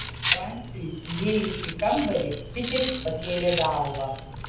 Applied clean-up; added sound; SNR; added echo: none; Rattle; 0 dB; reverberation time 0.8 s.